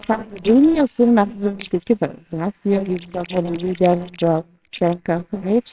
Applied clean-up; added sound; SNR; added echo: neural separator model SepFormer WHAMR!.